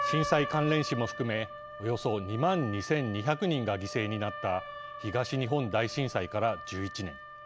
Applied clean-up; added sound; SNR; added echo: none; none; none; none.